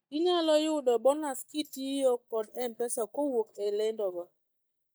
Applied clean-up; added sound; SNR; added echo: neural mask model DeepFilterNet 3.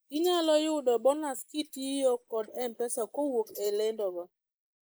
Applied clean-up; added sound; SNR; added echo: neural mask model Resemble Enhance denoiser.